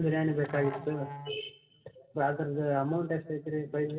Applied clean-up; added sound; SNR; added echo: none; Musical instrument; 14 dB; reverberation time 0.8 s.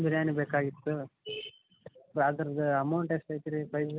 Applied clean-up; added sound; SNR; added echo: none; none; none; none.